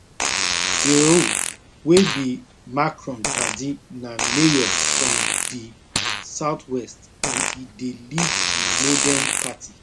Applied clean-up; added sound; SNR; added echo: none; Fart; 0 dB; none.